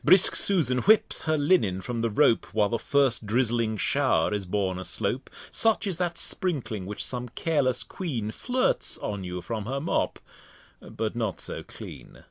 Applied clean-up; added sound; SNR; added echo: none; none; none; none.